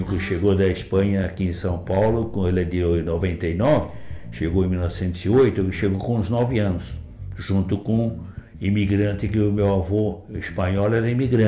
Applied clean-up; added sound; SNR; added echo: none; Bass guitar; 15 dB; reverberation time 1.3 s.